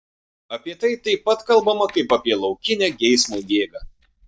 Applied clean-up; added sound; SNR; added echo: neural mask model DeepFilterNet 3.